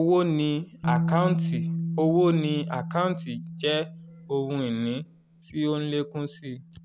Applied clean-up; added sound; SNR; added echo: none; Bass guitar; 5 dB; none.